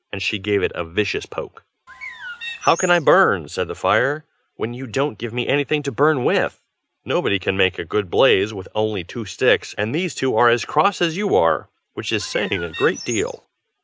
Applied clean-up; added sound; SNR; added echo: none; Bird; 12 dB; none.